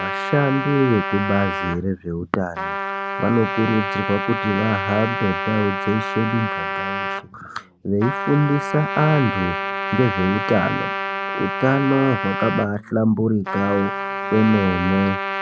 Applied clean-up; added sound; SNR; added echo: none; Trumpet; 4 dB; none.